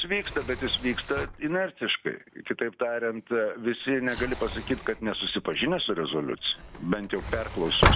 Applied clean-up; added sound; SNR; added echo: none; Sliding door; 5 dB; none.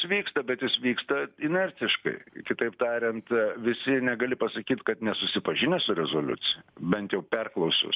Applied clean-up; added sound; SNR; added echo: none; none; none; none.